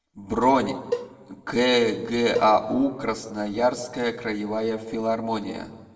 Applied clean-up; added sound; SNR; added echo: none; Cowbell; 11 dB; reverberation time 1.1 s.